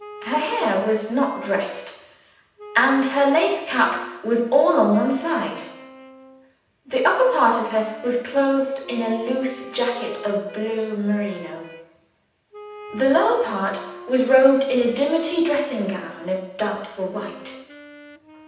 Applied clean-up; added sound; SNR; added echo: none; Wind instrument, woodwind instrument; 20 dB; reverberation time 0.9 s.